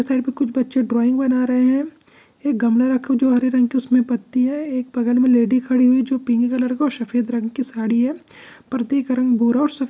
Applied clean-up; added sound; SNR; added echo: none; none; none; none.